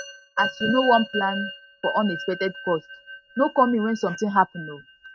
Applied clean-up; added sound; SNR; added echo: neural mask model RNNoise.